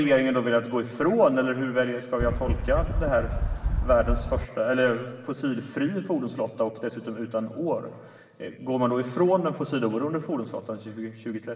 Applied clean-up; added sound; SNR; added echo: none; Wind; 0 dB; reverberation time 1.6 s.